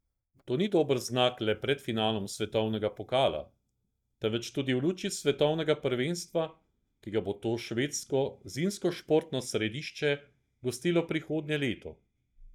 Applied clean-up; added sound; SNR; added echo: neural mask model DeepFilterNet 3.